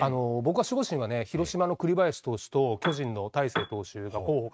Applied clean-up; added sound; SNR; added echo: neural mask model RNNoise.